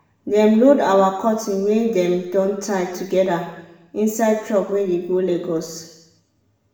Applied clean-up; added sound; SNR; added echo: none; none; none; reverberation time 0.9 s.